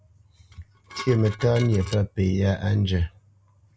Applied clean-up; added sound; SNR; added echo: none; Dishes, pots, and pans; 16 dB; none.